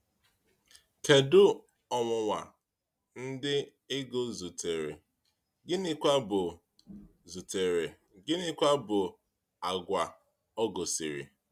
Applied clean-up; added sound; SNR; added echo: none; none; none; none.